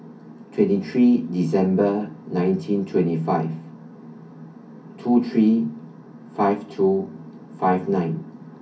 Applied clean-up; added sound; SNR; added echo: none; none; none; reverberation time 0.3 s.